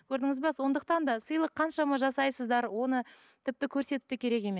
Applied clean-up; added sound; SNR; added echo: none; none; none; none.